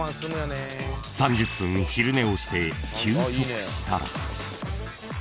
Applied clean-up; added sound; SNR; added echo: none; none; none; none.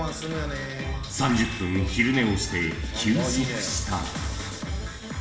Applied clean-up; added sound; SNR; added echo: none; none; none; reverberation time 1.7 s.